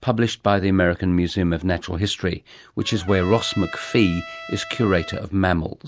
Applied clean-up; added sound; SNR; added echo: none; Trumpet; 16 dB; none.